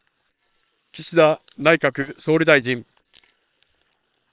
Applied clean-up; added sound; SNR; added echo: neural separator model SepFormer WHAM!.